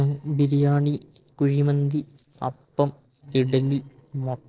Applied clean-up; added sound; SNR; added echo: neural separator model SepFormer DNS4.